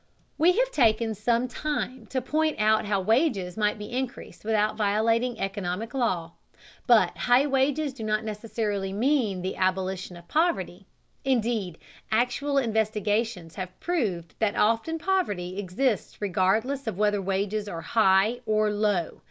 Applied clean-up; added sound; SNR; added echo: none; none; none; none.